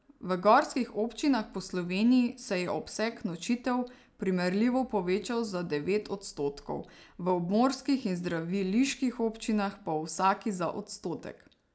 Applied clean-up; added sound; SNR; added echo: none; none; none; none.